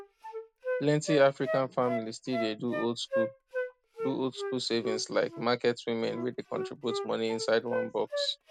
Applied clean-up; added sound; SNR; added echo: none; Wind instrument, woodwind instrument; 6 dB; none.